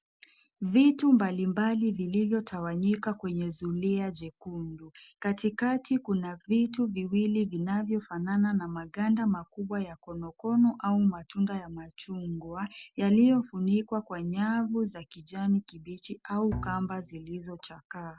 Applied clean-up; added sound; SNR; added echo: none; Bowed string instrument; 12 dB; none.